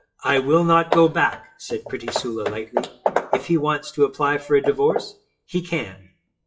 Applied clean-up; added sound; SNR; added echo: classical method WPE with log-MMSE.